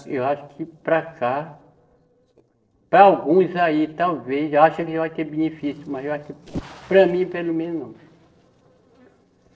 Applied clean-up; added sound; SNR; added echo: neural separator model SepFormer DNS4.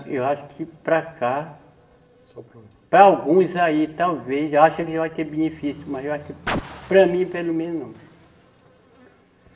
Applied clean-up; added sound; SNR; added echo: none; Car; 18 dB; reverberation time 0.8 s.